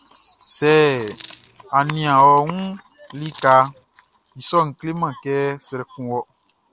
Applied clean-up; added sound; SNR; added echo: none; Coin (dropping); 12 dB; none.